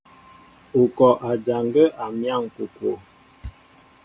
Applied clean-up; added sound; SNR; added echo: none; none; none; none.